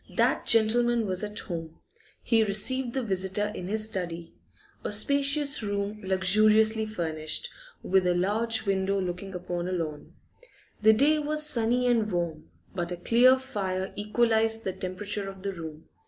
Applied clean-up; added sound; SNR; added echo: none; none; none; none.